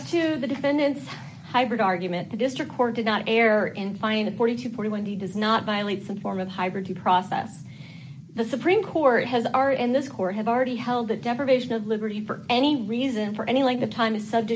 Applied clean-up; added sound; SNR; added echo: none; none; none; none.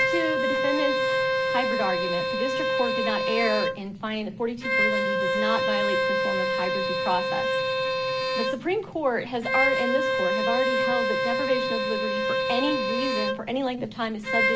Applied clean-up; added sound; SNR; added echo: none; Bowed string instrument; -4 dB; none.